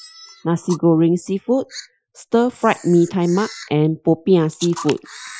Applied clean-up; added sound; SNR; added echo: classical method Wiener filter.